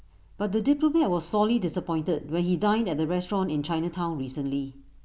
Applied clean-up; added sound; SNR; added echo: none; none; none; none.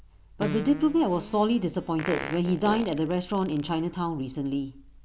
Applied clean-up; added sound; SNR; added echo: none; Fart; 12 dB; none.